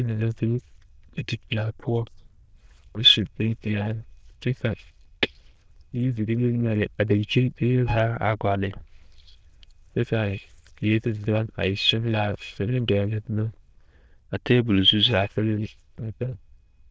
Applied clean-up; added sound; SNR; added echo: neural diffusion model UNIVERSE++.